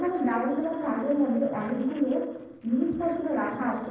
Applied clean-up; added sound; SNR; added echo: neural separator model SepFormer DNS4.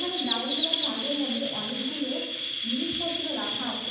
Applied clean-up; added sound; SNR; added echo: none; Chirp, tweet; -5 dB; reverberation time 1.2 s.